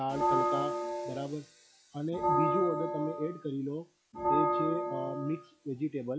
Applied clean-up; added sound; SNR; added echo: classical method log-MMSE.